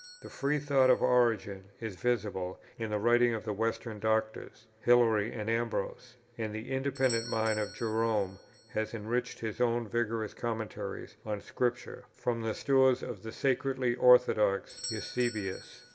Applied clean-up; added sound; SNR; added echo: none; Doorbell; 20 dB; reverberation time 1.1 s.